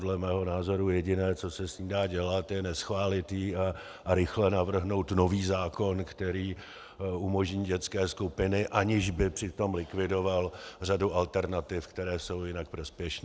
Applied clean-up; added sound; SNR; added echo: none; none; none; none.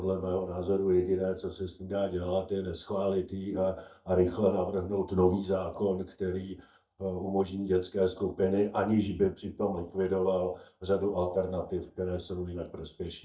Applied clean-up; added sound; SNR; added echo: neural mask model DeepFilterNet 3.